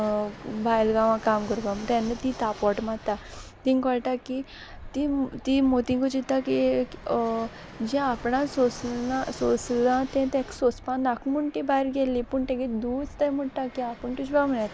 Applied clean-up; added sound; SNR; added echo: none; Fixed-wing aircraft, airplane; 17 dB; none.